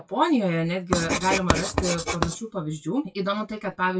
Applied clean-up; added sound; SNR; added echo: classical method WPE with log-MMSE.